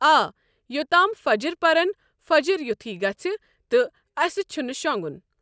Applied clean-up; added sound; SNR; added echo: none; none; none; none.